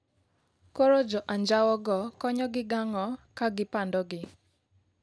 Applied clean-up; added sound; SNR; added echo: none; none; none; none.